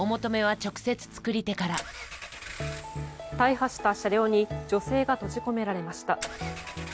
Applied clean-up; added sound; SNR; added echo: none; Engine / Car; 16 dB; none.